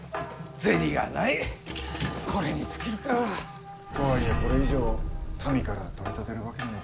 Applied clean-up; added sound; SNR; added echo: none; none; none; none.